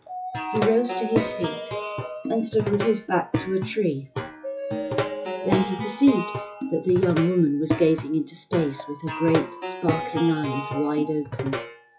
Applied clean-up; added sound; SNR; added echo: classical method WPE with log-MMSE.